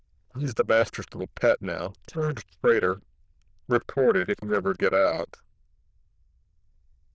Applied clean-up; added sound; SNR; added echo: neural diffusion model UNIVERSE++.